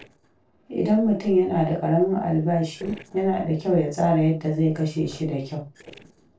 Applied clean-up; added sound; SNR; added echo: neural separator model SepFormer DNS4.